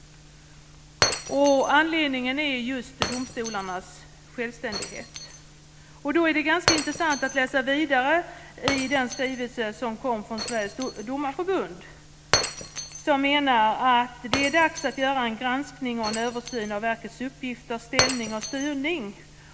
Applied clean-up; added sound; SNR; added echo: none; Shatter; 8 dB; none.